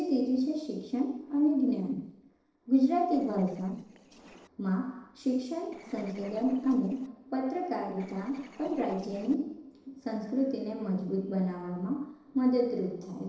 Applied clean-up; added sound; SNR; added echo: neural separator model SepFormer DNS4.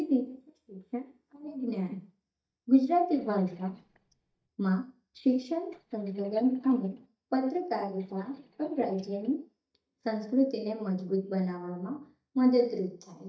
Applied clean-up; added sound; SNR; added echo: neural mask model DeepFilterNet 3.